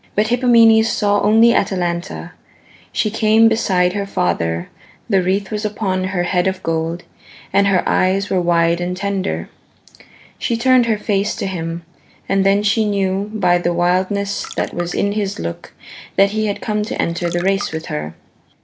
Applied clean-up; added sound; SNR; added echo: neural separator model SepFormer DNS4.